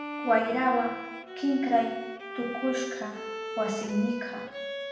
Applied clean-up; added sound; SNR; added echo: none; Bowed string instrument; 8 dB; reverberation time 0.9 s.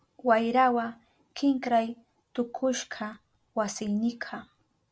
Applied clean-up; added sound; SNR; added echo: none; none; none; none.